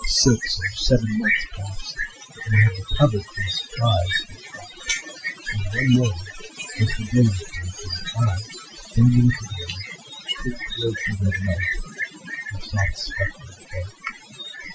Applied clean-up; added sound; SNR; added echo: classical method Wiener filter.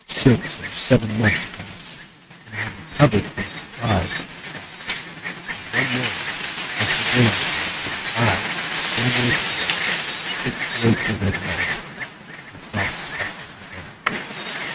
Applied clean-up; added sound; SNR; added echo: neural mask model RNNoise.